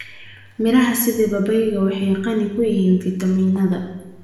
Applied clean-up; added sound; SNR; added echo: none; none; none; reverberation time 0.9 s.